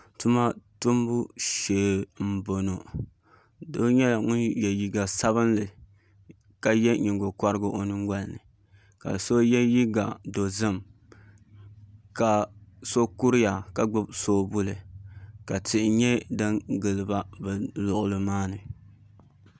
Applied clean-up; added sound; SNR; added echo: none; none; none; none.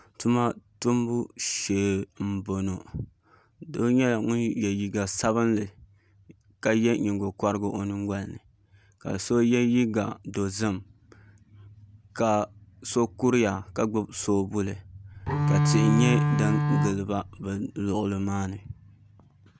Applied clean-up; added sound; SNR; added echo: none; Bowed string instrument; -3 dB; none.